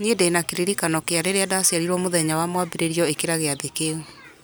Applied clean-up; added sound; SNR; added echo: none; none; none; none.